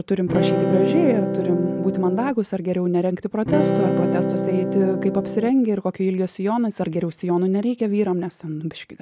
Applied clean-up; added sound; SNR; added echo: none; Electric guitar / Strum; 0 dB; none.